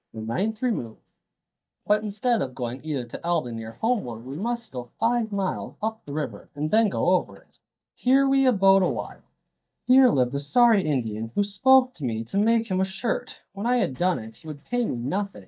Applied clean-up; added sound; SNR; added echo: neural mask model DeepFilterNet 3.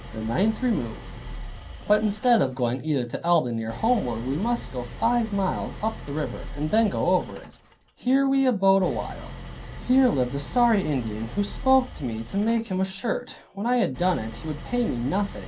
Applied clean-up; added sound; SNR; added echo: none; Idling; 13 dB; reverberation time 0.3 s.